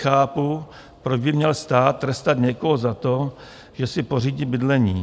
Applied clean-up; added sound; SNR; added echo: none; none; none; none.